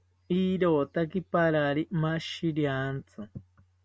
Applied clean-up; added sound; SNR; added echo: none; none; none; none.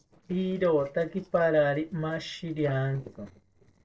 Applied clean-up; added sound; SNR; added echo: neural separator model SepFormer DNS4.